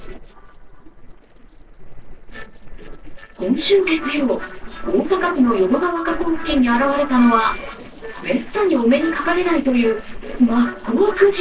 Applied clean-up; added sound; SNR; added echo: neural separator model SepFormer DNS4.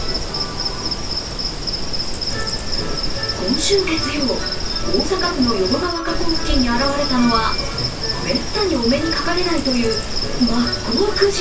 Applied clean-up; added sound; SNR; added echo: none; Insect; 0 dB; reverberation time 0.1 s.